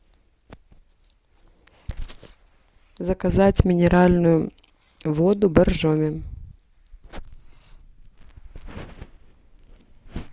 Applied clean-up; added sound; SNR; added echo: none; none; none; none.